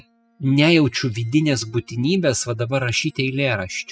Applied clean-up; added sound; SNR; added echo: classical method spectral subtraction.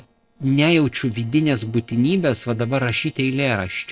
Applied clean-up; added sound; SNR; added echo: neural separator model SepFormer DNS4.